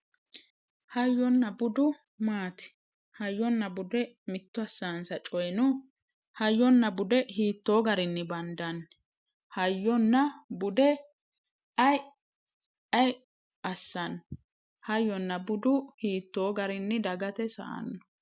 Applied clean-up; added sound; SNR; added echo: none; none; none; none.